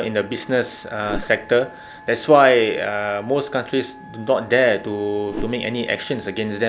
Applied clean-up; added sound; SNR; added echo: none; Wind instrument, woodwind instrument + Whoosh, swoosh, swish; 16 dB; none.